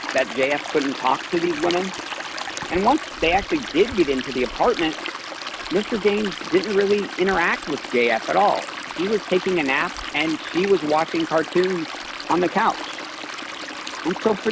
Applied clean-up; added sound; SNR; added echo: none; Stream; 9 dB; none.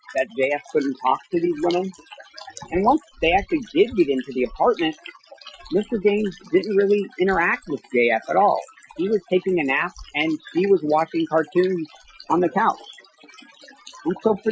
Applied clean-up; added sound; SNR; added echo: classical method Wiener filter.